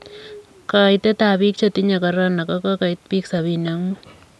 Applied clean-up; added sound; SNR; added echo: none; none; none; none.